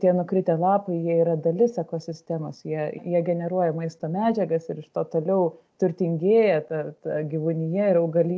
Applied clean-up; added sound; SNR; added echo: none; none; none; none.